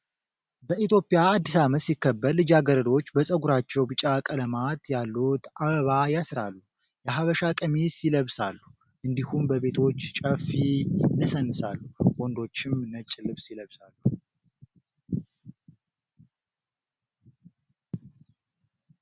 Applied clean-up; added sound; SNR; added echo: none; none; none; none.